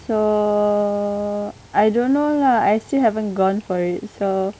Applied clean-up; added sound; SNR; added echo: none; none; none; none.